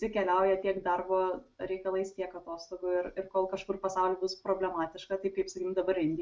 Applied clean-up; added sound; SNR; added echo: none; none; none; none.